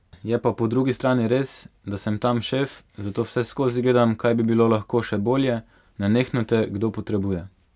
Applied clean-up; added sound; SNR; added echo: none; none; none; none.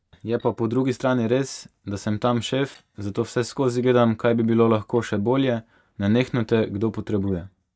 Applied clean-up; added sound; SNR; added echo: neural mask model DeepFilterNet 3.